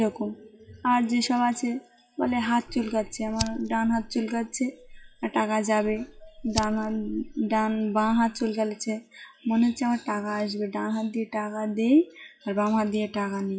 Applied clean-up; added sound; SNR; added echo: classical method WPE with log-MMSE.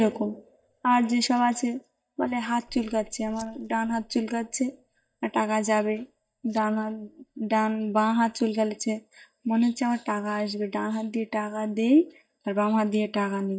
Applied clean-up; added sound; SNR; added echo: neural mask model DeepFilterNet 3.